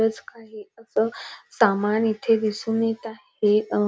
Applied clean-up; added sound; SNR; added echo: none; none; none; none.